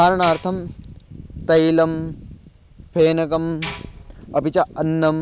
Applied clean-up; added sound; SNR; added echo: none; Tambourine; 6 dB; none.